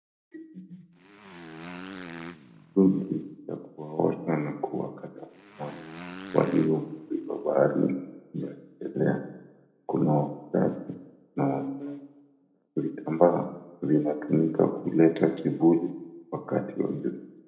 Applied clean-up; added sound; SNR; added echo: none; Motorcycle; 16 dB; reverberation time 0.8 s.